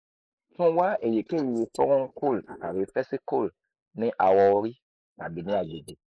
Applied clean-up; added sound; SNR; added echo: neural mask model Resemble Enhance denoiser.